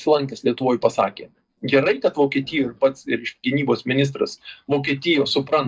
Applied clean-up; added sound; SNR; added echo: neural mask model DeepFilterNet 3.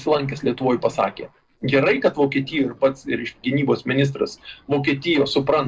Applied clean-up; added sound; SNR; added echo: neural separator model SepFormer DNS4.